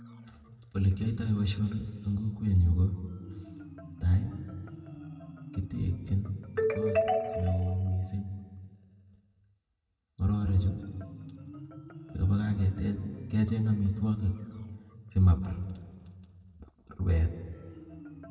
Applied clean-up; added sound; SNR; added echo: none; Marimba, xylophone; 19 dB; reverberation time 1.9 s.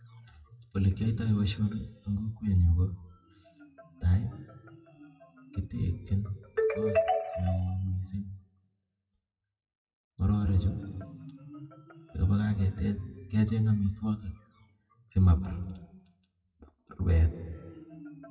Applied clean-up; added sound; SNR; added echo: classical method WPE with log-MMSE.